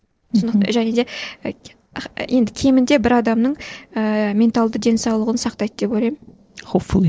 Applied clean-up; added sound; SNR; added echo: neural separator model SepFormer DNS4.